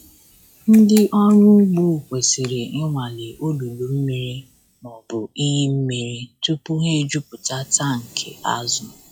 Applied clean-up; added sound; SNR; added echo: classical method log-MMSE.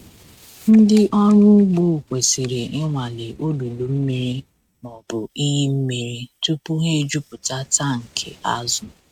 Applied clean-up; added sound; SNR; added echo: neural mask model RNNoise.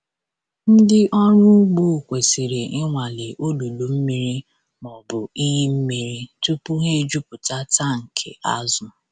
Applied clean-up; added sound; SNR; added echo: none; none; none; none.